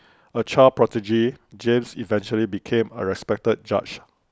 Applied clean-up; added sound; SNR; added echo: none; none; none; none.